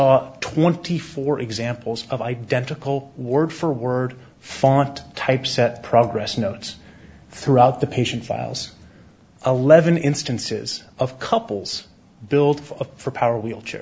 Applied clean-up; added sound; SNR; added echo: none; none; none; none.